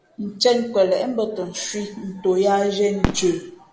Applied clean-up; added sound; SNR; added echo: none; Fireworks; 12 dB; none.